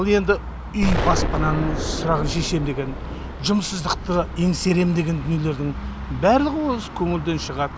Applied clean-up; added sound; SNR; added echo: none; Explosion; 7 dB; none.